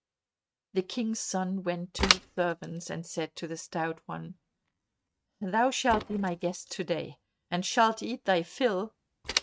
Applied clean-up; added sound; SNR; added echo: neural mask model RNNoise.